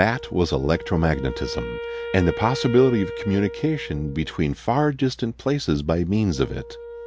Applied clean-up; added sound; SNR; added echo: none; Wind instrument, woodwind instrument; 12 dB; none.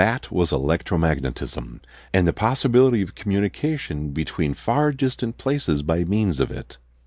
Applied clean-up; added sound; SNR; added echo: none; none; none; none.